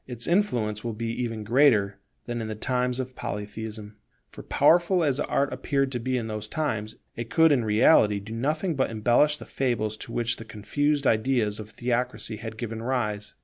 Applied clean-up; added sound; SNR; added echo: none; none; none; none.